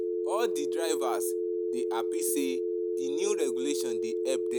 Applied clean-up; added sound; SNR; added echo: none; Telephone; -4 dB; none.